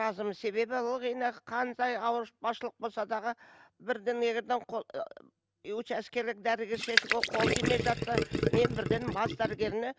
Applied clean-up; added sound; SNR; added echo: none; Gurgling; -2 dB; none.